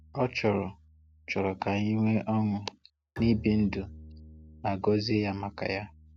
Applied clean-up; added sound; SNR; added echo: none; Bowed string instrument; 18 dB; none.